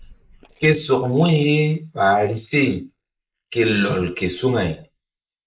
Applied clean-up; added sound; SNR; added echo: neural mask model Resemble Enhance denoiser.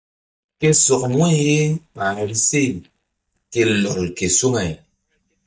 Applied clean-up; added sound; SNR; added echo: neural mask model DeepFilterNet 3.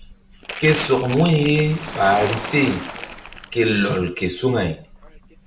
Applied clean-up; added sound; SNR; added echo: none; Crumpling, crinkling + Waves, surf; 13 dB; none.